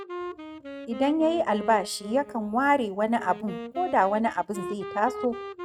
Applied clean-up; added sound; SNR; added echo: neural mask model RNNoise.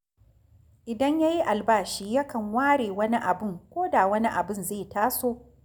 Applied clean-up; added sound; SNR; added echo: none; none; none; none.